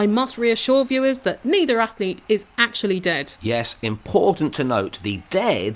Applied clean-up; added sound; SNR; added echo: none; none; none; none.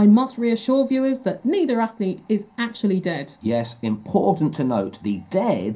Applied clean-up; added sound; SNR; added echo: none; none; none; reverberation time 0.3 s.